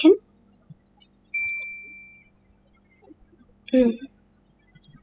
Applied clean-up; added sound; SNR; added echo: classical method spectral subtraction.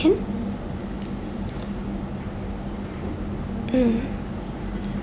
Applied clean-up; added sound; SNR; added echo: none; none; none; none.